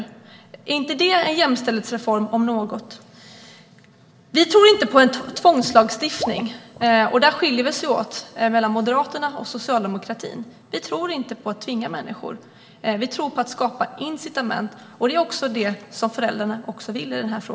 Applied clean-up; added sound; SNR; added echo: none; Water / Liquid; 16 dB; reverberation time 1.8 s.